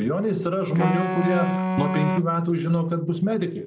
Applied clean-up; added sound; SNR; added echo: none; Wind instrument, woodwind instrument; 3 dB; none.